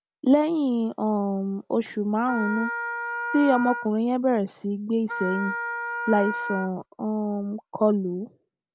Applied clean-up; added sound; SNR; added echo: none; Wind instrument, woodwind instrument; 6 dB; none.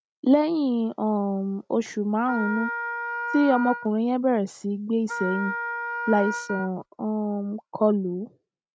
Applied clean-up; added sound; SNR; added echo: neural mask model RNNoise.